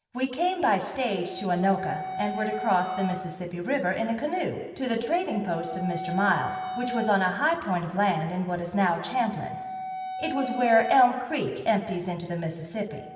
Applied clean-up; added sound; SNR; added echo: none; Wind instrument, woodwind instrument; 11 dB; reverberation time 2.1 s.